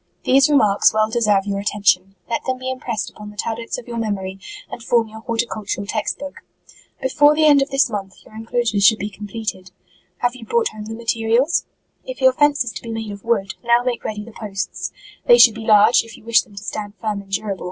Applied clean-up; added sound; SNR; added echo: none; none; none; none.